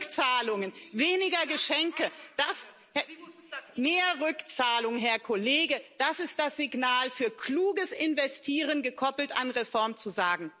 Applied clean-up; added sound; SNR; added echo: none; none; none; none.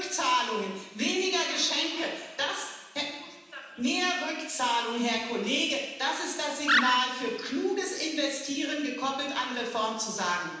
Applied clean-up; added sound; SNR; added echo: none; Animal; -2 dB; reverberation time 1.1 s.